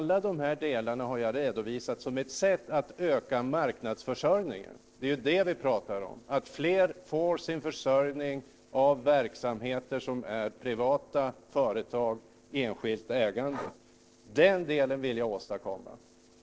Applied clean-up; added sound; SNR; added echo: neural separator model SepFormer DNS4.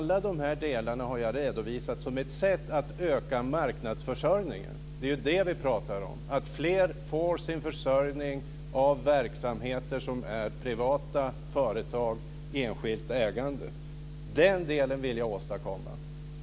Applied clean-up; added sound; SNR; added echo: none; none; none; none.